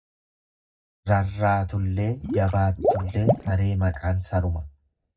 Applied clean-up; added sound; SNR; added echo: neural mask model DeepFilterNet 3.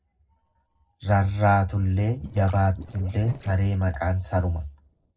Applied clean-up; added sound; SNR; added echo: neural separator model SepFormer DNS4.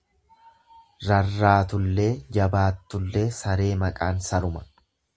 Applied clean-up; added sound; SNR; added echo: none; none; none; none.